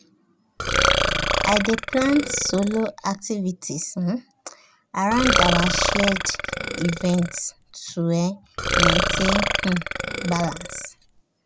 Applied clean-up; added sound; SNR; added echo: none; Burping, eructation; -1 dB; none.